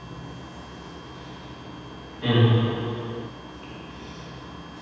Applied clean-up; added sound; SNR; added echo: none; none; none; reverberation time 2.1 s.